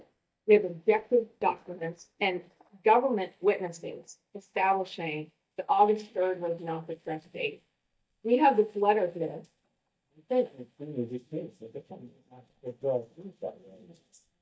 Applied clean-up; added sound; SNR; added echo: neural mask model DeepFilterNet 3.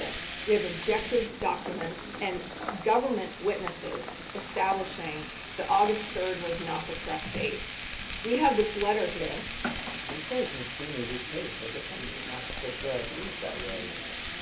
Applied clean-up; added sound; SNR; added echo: none; Frying (food); 3 dB; reverberation time 0.3 s.